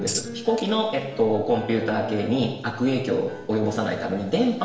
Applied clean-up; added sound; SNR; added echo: none; Tambourine; 7 dB; reverberation time 0.9 s.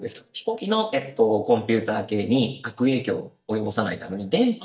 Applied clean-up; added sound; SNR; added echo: neural mask model DeepFilterNet 3.